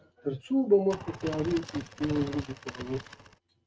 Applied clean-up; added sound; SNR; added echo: neural mask model RNNoise.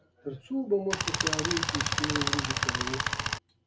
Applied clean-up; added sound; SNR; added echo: none; Tools; -5 dB; none.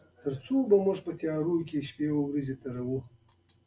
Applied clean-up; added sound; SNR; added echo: none; none; none; none.